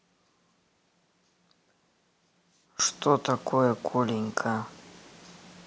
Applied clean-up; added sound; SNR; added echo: none; none; none; none.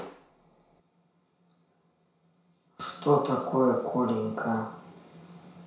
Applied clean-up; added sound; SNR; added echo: none; none; none; reverberation time 0.6 s.